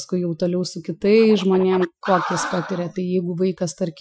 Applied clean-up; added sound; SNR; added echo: classical method Wiener filter.